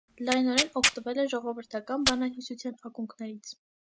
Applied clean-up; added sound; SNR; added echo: none; Tearing; 0 dB; none.